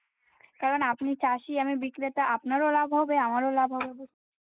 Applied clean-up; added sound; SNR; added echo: neural mask model Resemble Enhance denoiser.